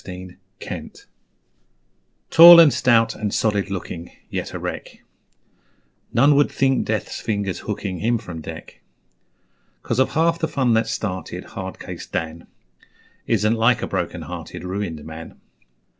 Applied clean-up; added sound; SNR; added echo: none; none; none; none.